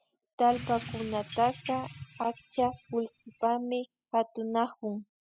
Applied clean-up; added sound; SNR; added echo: classical method spectral subtraction.